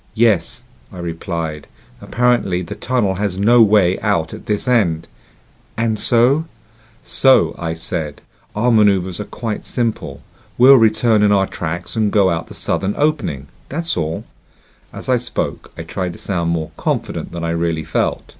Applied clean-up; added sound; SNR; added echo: none; none; none; none.